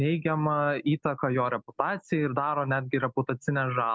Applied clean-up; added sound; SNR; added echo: none; none; none; none.